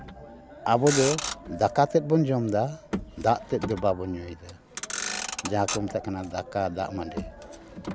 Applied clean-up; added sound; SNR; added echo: none; Motor vehicle (road); 9 dB; none.